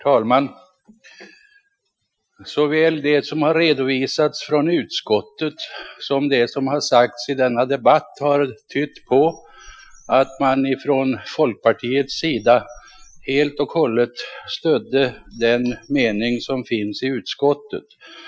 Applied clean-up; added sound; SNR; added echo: classical method Wiener filter.